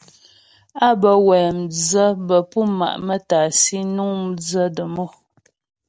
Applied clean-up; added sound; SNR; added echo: none; none; none; none.